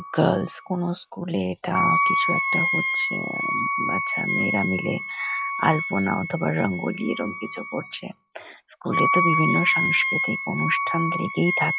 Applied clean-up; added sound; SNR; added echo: classical method log-MMSE.